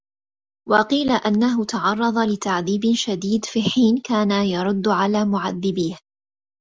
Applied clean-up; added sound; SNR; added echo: none; none; none; none.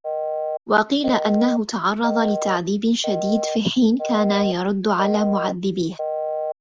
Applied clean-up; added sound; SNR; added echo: none; Telephone; 6 dB; none.